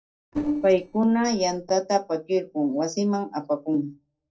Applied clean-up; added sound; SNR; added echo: neural separator model SepFormer DNS4.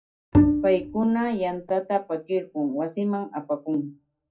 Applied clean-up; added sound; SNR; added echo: none; Bowed string instrument; -3 dB; reverberation time 0.2 s.